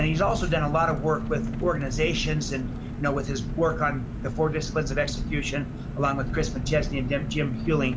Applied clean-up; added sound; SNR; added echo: none; Engine; 4 dB; none.